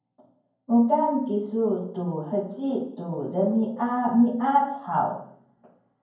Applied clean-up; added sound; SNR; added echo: none; none; none; reverberation time 0.9 s.